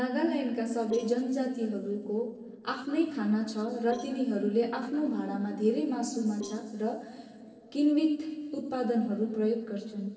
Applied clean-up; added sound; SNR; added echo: neural separator model SepFormer DNS4.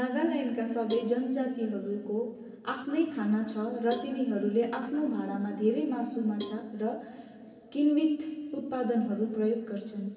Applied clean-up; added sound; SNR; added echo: none; Cowbell; 16 dB; reverberation time 2.7 s.